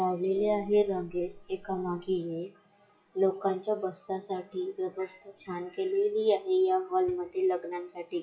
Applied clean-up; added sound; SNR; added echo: classical method WPE with log-MMSE.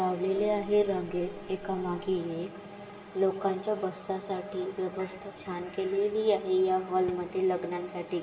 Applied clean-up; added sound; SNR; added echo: none; Gong; 16 dB; reverberation time 2.2 s.